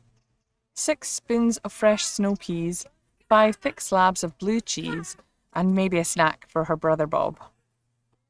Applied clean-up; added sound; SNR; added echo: neural mask model RNNoise.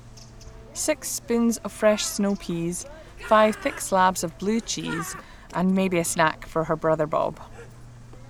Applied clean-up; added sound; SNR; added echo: none; Bird; 17 dB; none.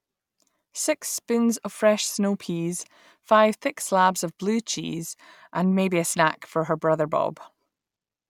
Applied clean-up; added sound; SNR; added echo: none; none; none; none.